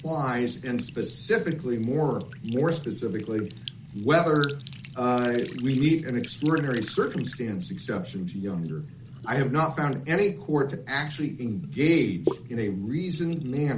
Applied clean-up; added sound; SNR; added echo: none; Trickle, dribble / Sink (filling or washing); 16 dB; none.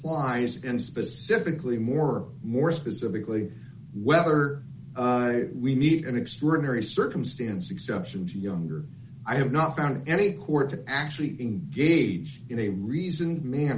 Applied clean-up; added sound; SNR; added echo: none; none; none; none.